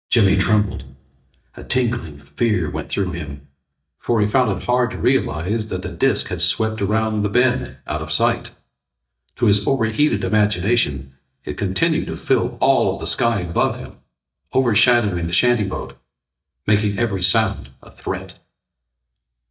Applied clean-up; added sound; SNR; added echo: neural mask model DeepFilterNet 3.